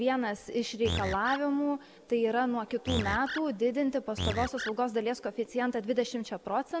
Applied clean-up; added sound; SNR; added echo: none; Animal; 5 dB; none.